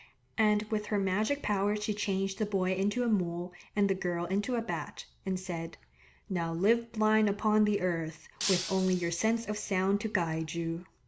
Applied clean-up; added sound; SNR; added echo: none; Shatter; 8 dB; none.